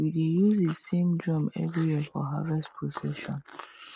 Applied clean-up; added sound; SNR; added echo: neural mask model Resemble Enhance denoiser.